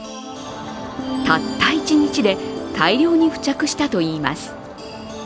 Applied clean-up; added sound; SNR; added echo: none; none; none; none.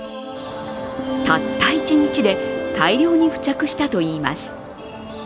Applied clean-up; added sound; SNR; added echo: none; Wind instrument, woodwind instrument; 9 dB; none.